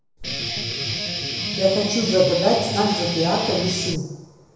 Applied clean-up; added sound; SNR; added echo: none; Guitar; 3 dB; reverberation time 1.0 s.